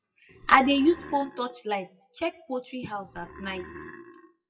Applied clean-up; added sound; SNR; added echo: classical method WPE with log-MMSE.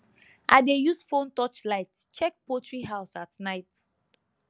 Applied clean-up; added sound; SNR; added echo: none; none; none; none.